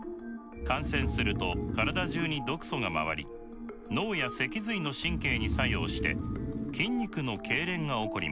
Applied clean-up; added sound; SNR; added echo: none; Breathing; 5 dB; none.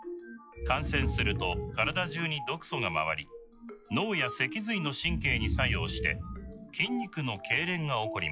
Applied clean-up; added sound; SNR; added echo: classical method log-MMSE.